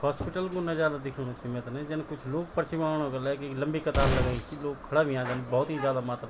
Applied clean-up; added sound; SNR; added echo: none; Glass; 0 dB; none.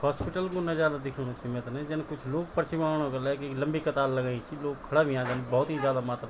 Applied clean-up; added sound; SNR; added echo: none; none; none; none.